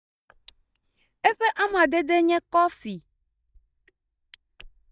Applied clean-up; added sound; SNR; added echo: neural mask model DeepFilterNet 3.